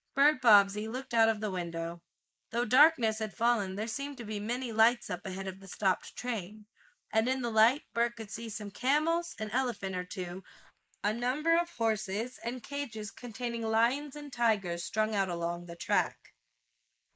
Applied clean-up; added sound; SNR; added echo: neural mask model Resemble Enhance denoiser.